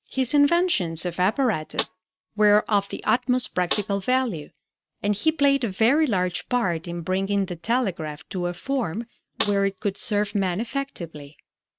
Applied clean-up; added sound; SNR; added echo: neural mask model RNNoise.